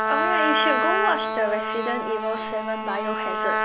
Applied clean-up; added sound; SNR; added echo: none; Trumpet; -2 dB; none.